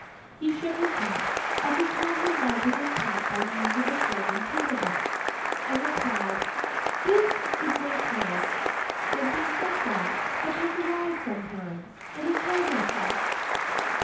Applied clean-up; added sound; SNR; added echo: none; Applause; -3 dB; reverberation time 0.5 s.